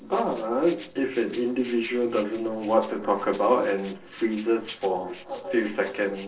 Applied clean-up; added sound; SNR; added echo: neural separator model SepFormer DNS4.